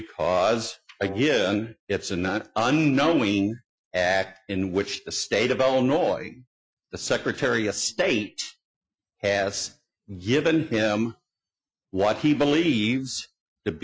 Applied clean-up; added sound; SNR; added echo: classical method Wiener filter.